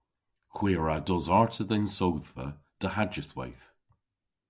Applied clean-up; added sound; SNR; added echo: none; none; none; none.